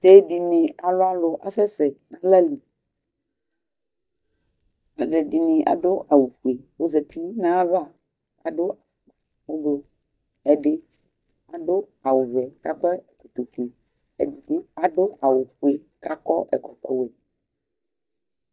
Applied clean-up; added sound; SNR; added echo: neural mask model DeepFilterNet 3.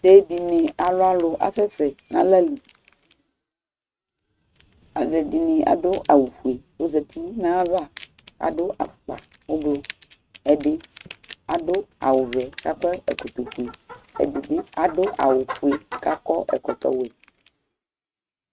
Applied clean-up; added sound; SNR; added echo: neural mask model RNNoise.